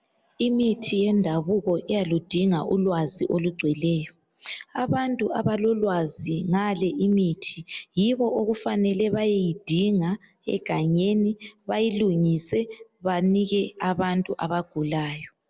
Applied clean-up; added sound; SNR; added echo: none; none; none; none.